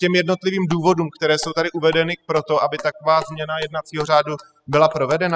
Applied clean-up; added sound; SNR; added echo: classical method spectral subtraction.